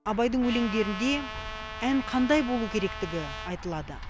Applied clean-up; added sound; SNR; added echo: none; Trumpet; 11 dB; none.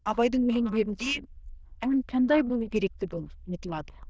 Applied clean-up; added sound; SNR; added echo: neural diffusion model UNIVERSE++.